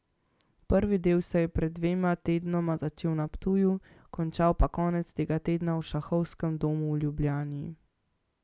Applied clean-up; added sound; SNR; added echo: none; none; none; none.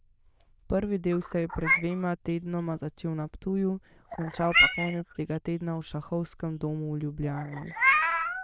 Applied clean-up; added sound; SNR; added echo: neural diffusion model UNIVERSE++.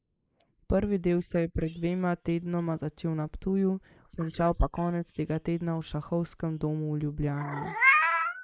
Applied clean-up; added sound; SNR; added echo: neural mask model Resemble Enhance denoiser.